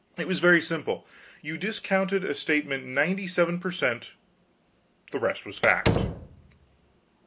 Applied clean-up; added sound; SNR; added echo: none; Slam; 2 dB; none.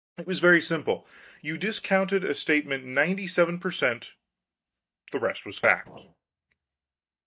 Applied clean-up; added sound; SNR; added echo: neural mask model DeepFilterNet 3.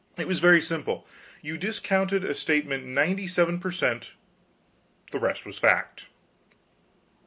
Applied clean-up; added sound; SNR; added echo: none; none; none; none.